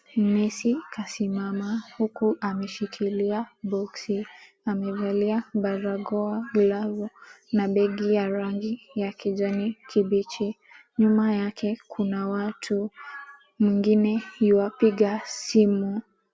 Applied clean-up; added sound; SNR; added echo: none; none; none; none.